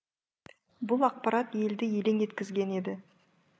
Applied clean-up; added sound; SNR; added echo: none; none; none; none.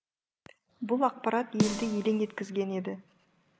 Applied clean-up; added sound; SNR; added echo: none; Snare drum; 4 dB; none.